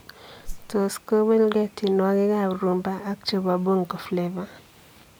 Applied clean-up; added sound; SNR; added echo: none; Whoosh, swoosh, swish; 9 dB; none.